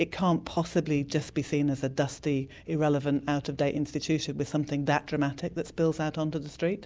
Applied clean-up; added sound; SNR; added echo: none; none; none; none.